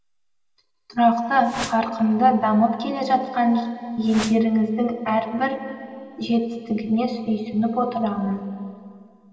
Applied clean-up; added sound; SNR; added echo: none; Whoosh, swoosh, swish; 11 dB; reverberation time 2.9 s.